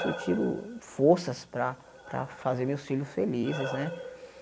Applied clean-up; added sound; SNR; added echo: none; Breathing; 12 dB; none.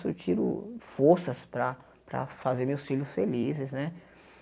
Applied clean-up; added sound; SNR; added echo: none; none; none; none.